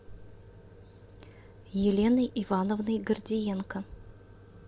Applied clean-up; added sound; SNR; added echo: none; none; none; none.